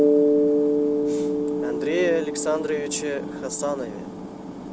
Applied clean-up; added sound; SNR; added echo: none; Mallet percussion; -4 dB; none.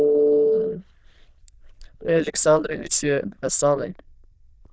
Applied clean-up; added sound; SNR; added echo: neural diffusion model UNIVERSE++.